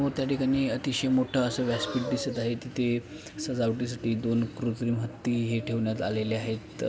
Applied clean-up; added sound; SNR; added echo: none; Breathing; 15 dB; none.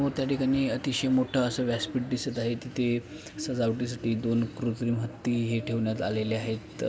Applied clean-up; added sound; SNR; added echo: none; none; none; none.